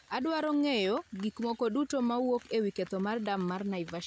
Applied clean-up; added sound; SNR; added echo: none; none; none; none.